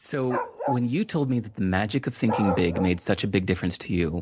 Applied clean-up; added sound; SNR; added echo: none; Bark; 9 dB; none.